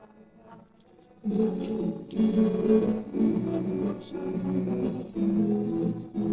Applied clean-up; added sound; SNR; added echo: neural separator model SepFormer DNS4.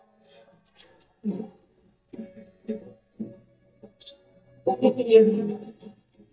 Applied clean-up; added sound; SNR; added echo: neural mask model DeepFilterNet 3.